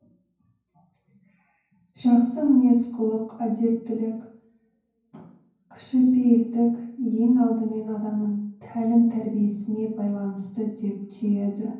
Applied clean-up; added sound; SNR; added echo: none; none; none; reverberation time 0.9 s.